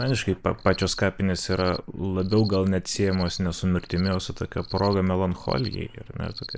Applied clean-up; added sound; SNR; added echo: neural mask model Resemble Enhance denoiser.